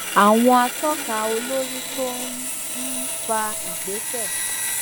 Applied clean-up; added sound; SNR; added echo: none; Sawing; 5 dB; none.